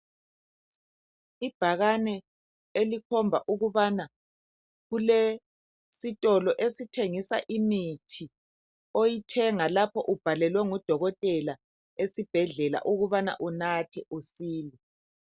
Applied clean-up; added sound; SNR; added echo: none; none; none; none.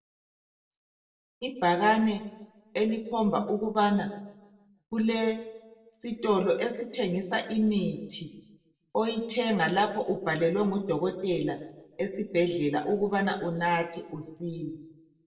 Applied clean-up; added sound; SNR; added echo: none; none; none; reverberation time 0.6 s.